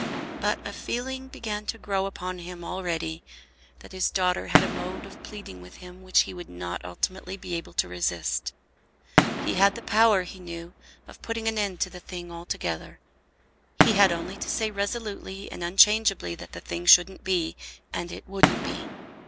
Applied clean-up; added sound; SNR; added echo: none; Fireworks; 4 dB; none.